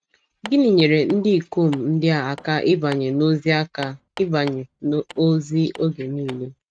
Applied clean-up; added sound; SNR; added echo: neural mask model RNNoise.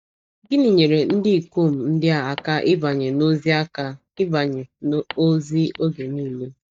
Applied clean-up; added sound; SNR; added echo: neural mask model DeepFilterNet 3.